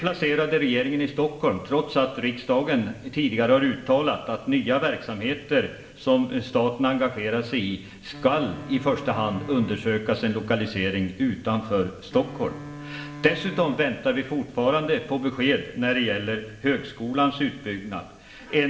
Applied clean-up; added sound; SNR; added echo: none; Wind instrument, woodwind instrument; 16 dB; reverberation time 0.9 s.